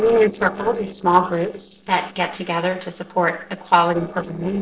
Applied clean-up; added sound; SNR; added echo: neural separator model SepFormer DNS4.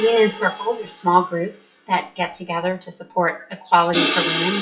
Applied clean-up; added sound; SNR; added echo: classical method WPE with log-MMSE.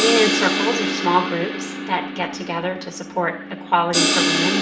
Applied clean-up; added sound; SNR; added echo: none; Crash cymbal; 0 dB; reverberation time 0.6 s.